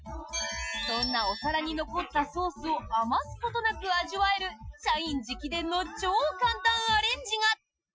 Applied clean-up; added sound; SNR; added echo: classical method Wiener filter.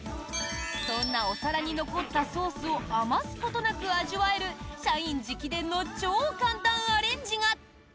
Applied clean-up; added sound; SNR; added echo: none; Growling; 14 dB; none.